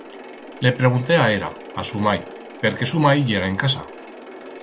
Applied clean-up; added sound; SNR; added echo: none; Mechanisms; 16 dB; none.